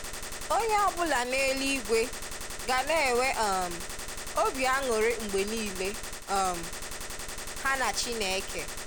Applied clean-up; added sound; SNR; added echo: none; Gunshot, gunfire; 6 dB; none.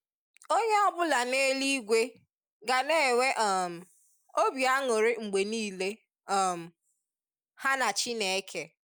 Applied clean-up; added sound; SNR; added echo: none; none; none; none.